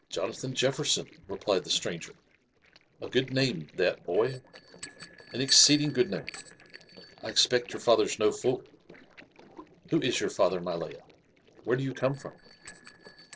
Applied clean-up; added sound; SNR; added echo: neural separator model SepFormer DNS4.